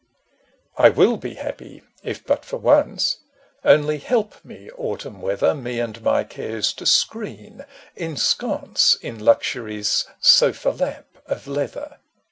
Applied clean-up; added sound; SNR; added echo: none; none; none; none.